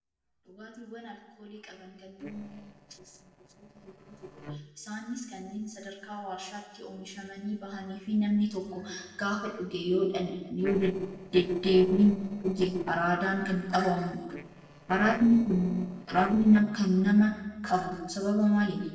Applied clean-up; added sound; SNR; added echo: neural separator model SepFormer DNS4.